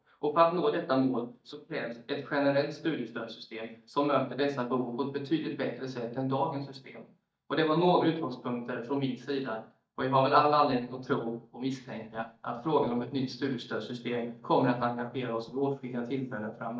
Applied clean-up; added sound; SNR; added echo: neural mask model DeepFilterNet 3.